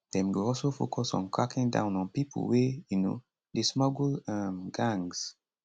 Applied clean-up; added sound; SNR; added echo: none; none; none; none.